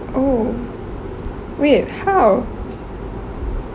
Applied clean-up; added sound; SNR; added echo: none; none; none; none.